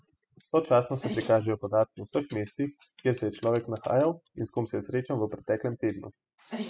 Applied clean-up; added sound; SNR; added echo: classical method spectral subtraction.